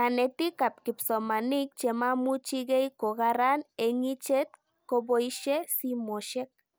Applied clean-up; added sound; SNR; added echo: none; none; none; none.